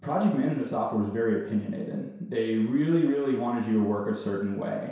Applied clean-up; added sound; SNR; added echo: none; none; none; reverberation time 0.7 s.